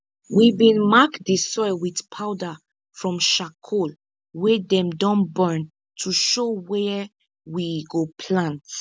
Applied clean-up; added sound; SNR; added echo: none; none; none; none.